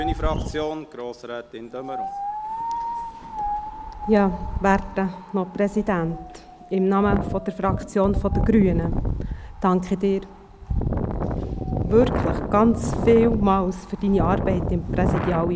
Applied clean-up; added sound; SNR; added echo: none; Wind; 4 dB; none.